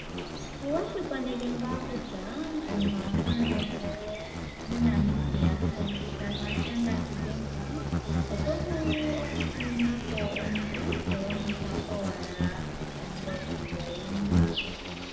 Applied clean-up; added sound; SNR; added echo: none; Insect; -2 dB; reverberation time 1.3 s.